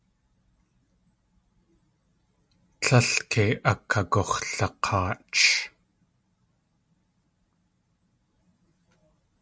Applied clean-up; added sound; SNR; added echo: none; none; none; none.